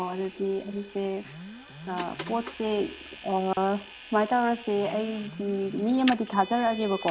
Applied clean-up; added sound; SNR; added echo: none; Alarm + Vehicle; 14 dB; none.